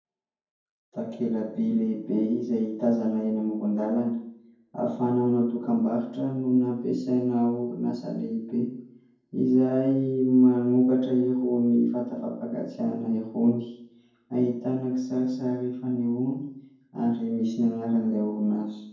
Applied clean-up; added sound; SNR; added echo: none; none; none; reverberation time 0.9 s.